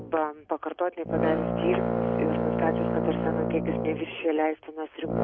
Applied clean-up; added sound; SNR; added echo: none; Brass instrument; -1 dB; none.